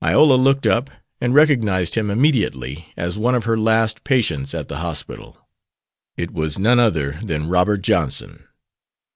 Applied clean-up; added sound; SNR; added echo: none; none; none; none.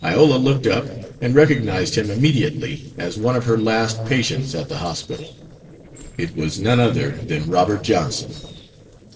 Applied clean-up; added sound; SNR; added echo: neural separator model SepFormer DNS4.